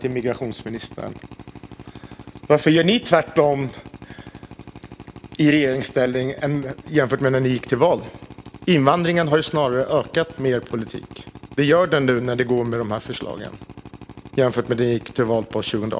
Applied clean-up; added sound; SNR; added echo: none; Drill; 18 dB; none.